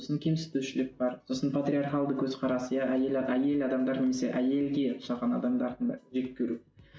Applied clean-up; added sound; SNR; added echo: none; none; none; none.